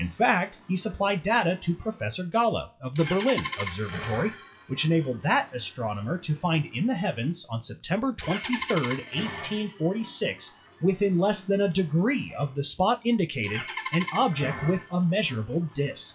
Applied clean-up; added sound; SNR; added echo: classical method WPE with log-MMSE.